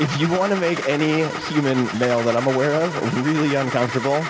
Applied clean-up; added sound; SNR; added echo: none; Engine starting / Car; 9 dB; none.